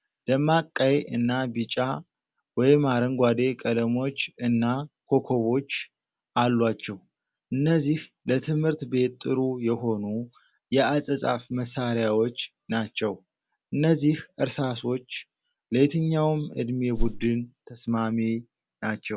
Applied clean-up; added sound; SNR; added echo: none; Whoosh, swoosh, swish; -2 dB; none.